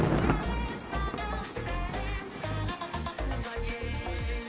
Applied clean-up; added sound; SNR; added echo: none; Thunder; 2 dB; none.